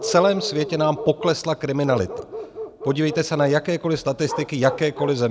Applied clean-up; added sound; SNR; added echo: none; Bark; 11 dB; none.